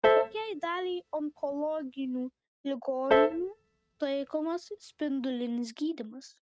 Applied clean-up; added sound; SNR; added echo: neural mask model RNNoise.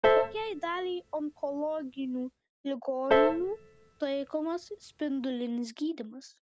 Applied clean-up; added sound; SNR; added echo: none; Piano; -2 dB; none.